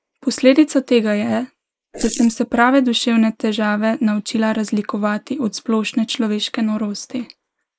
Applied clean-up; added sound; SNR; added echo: neural mask model Resemble Enhance denoiser.